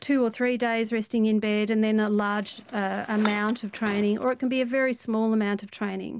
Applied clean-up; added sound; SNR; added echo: none; Bicycle; 20 dB; none.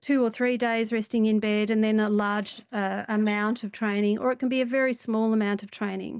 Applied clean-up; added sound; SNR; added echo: neural mask model DeepFilterNet 3.